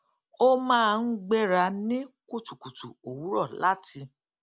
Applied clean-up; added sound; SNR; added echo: none; none; none; none.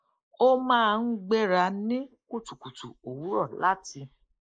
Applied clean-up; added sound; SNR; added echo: neural mask model Resemble Enhance denoiser.